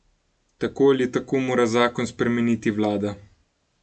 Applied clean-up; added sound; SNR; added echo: none; none; none; none.